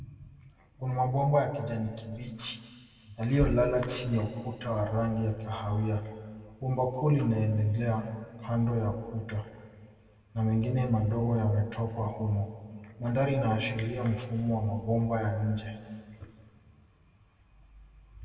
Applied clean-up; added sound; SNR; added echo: none; Knock; 11 dB; reverberation time 2.0 s.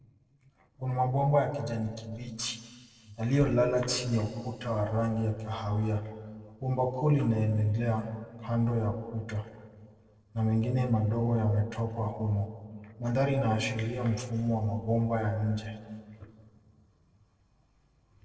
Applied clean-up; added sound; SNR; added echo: neural separator model SepFormer DNS4.